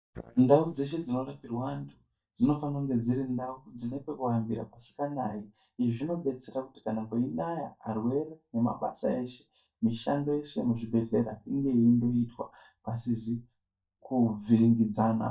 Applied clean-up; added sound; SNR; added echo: neural mask model DeepFilterNet 3.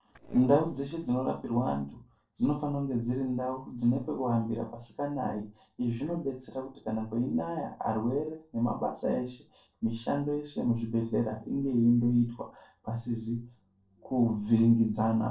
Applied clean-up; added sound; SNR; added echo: neural separator model SepFormer DNS4.